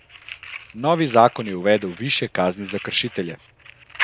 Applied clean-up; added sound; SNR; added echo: none; Fire; 10 dB; none.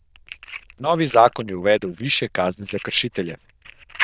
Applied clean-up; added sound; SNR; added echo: neural diffusion model UNIVERSE++.